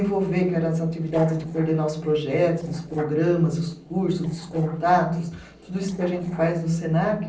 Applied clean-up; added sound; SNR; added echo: neural separator model SepFormer DNS4.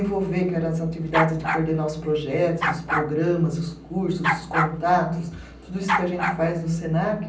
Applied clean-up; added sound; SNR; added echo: none; Bark; 5 dB; reverberation time 0.6 s.